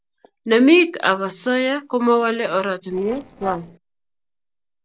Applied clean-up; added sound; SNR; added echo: neural separator model SepFormer DNS4.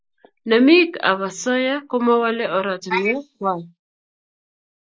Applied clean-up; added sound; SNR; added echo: neural mask model Resemble Enhance denoiser.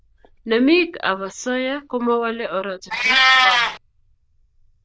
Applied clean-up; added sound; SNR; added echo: neural diffusion model UNIVERSE++.